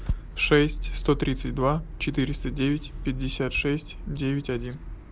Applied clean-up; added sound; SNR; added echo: none; none; none; none.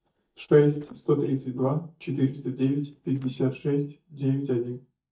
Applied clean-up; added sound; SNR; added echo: neural mask model DeepFilterNet 3.